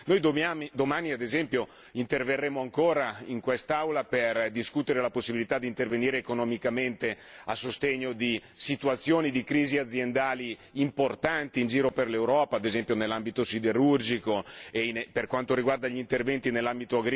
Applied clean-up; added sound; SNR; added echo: none; none; none; none.